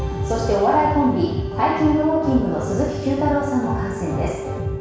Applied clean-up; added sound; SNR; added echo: none; Wind instrument, woodwind instrument; 12 dB; reverberation time 1.1 s.